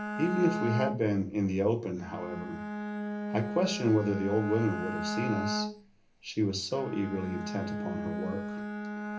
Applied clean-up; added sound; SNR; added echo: none; Bowed string instrument; 5 dB; reverberation time 0.3 s.